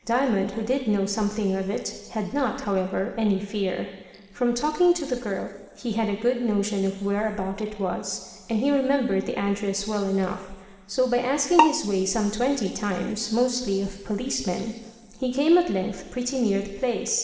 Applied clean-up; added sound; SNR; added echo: none; Bowed string instrument; 3 dB; reverberation time 2.0 s.